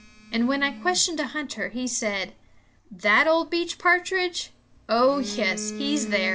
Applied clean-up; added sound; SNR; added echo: none; Telephone; 14 dB; none.